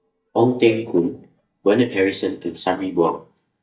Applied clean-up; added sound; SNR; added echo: neural mask model DeepFilterNet 3.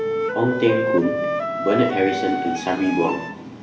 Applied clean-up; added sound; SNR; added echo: none; Wind instrument, woodwind instrument; 3 dB; reverberation time 0.9 s.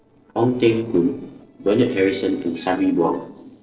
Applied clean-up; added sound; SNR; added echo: neural separator model SepFormer DNS4.